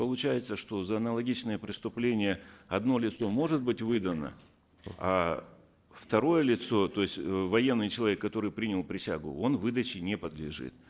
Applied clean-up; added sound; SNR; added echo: neural separator model SepFormer DNS4.